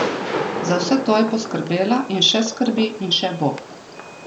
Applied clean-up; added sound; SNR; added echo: none; Fireworks; 8 dB; none.